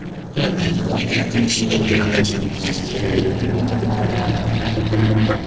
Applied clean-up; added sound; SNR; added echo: neural separator model SepFormer DNS4.